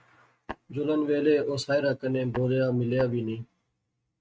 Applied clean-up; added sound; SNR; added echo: neural mask model RNNoise.